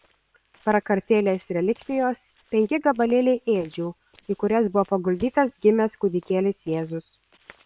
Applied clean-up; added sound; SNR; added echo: neural separator model SepFormer WHAM!.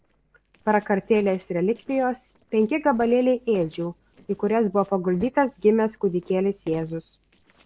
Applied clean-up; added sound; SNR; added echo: neural separator model SepFormer DNS4.